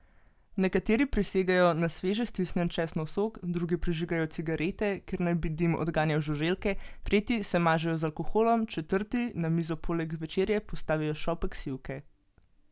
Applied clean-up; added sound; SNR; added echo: none; none; none; none.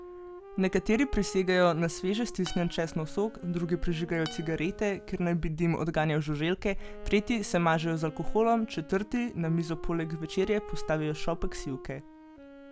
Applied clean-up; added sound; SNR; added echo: none; Acoustic guitar + Wind instrument, woodwind instrument; 17 dB; none.